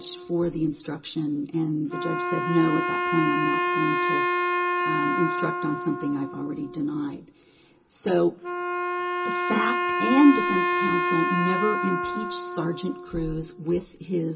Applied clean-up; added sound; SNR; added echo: none; Wind instrument, woodwind instrument; 1 dB; reverberation time 0.2 s.